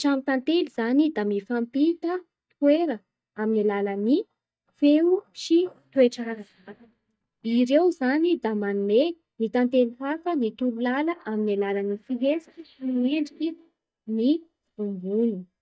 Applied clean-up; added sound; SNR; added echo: neural mask model DeepFilterNet 3.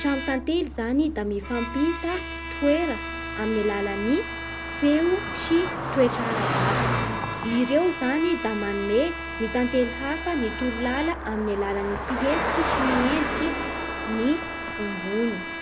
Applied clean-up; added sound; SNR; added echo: none; Car passing by + Bowed string instrument; 4 dB; none.